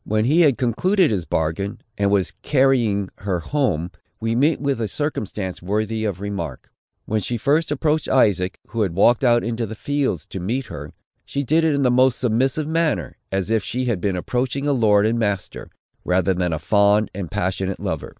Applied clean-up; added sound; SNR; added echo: none; none; none; none.